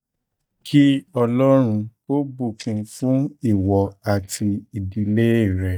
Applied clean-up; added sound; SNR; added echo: neural mask model DeepFilterNet 3.